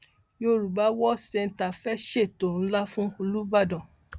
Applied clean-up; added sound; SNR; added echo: none; none; none; none.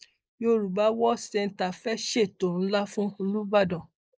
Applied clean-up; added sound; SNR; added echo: neural mask model Resemble Enhance denoiser.